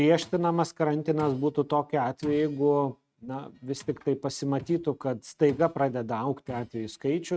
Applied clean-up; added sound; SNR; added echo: neural mask model RNNoise.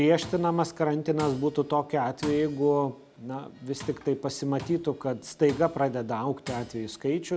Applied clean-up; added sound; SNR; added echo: none; Tools; 19 dB; none.